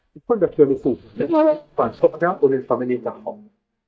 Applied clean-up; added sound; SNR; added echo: neural mask model DeepFilterNet 3.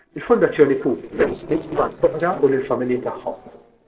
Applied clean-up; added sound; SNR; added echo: neural separator model SepFormer DNS4.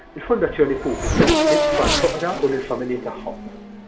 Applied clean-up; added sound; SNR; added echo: none; Race car, auto racing / Accelerating, revving, vroom; -1 dB; reverberation time 1.6 s.